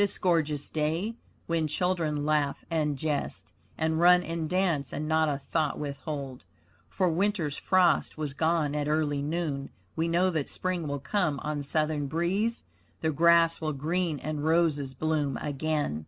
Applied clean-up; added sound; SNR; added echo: none; none; none; none.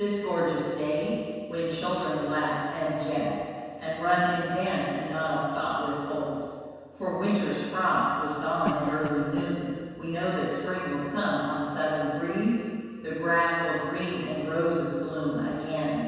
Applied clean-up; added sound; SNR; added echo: none; Cough; 12 dB; reverberation time 1.9 s.